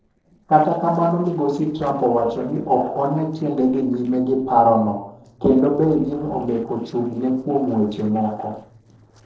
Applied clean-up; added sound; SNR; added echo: neural separator model SepFormer DNS4.